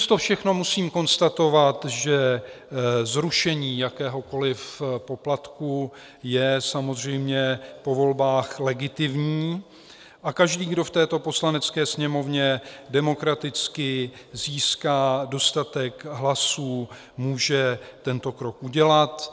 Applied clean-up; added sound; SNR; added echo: none; none; none; none.